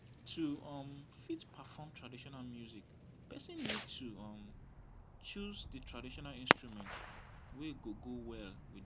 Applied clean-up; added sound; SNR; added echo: none; Fireworks; -4 dB; none.